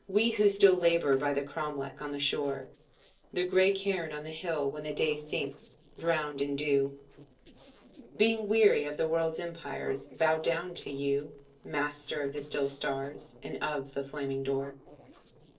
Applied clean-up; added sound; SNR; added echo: neural separator model SepFormer DNS4.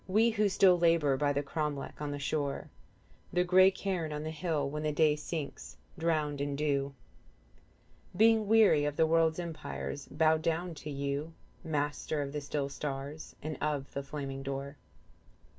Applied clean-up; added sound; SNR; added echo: none; none; none; none.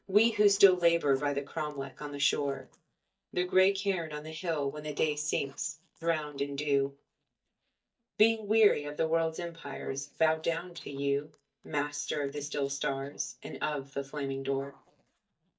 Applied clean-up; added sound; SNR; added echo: neural mask model DeepFilterNet 3.